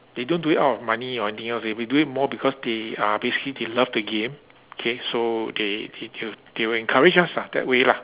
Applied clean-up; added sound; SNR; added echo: none; none; none; none.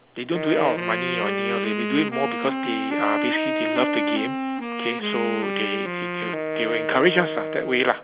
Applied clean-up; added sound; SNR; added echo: none; Wind instrument, woodwind instrument; 1 dB; none.